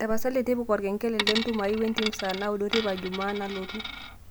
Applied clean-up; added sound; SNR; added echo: none; Coin (dropping); 6 dB; none.